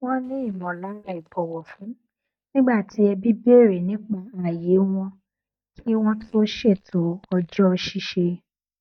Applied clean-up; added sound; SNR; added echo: neural mask model DeepFilterNet 3.